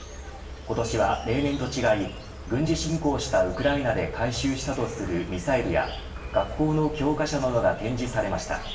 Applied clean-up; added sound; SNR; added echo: none; Insect; 11 dB; reverberation time 0.8 s.